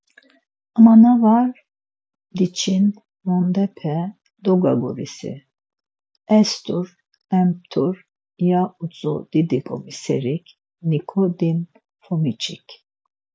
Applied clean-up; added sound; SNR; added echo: none; none; none; none.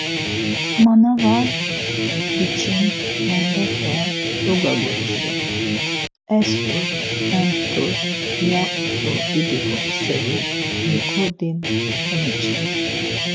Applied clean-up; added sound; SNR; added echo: none; Guitar; -1 dB; none.